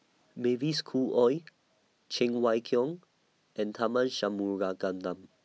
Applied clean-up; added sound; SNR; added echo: none; none; none; none.